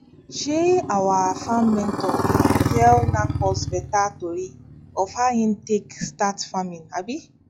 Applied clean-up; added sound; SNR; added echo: classical method log-MMSE.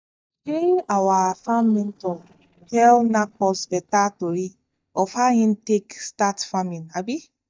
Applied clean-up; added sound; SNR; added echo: neural mask model DeepFilterNet 3.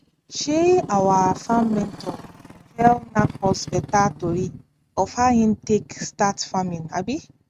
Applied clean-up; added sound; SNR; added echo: neural mask model RNNoise.